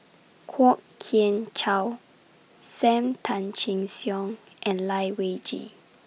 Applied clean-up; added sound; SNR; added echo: none; none; none; none.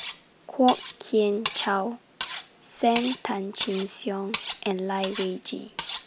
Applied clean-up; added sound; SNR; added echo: none; Cutlery, silverware; 4 dB; none.